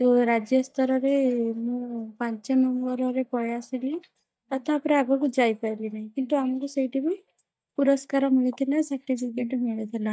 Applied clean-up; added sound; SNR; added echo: neural mask model DeepFilterNet 3.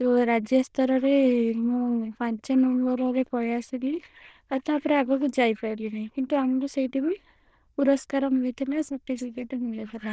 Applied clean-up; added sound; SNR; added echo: neural diffusion model UNIVERSE++.